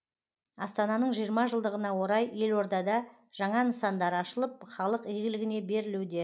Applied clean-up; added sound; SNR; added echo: none; none; none; none.